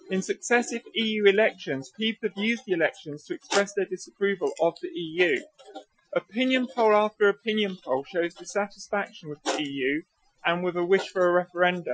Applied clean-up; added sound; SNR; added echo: classical method Wiener filter.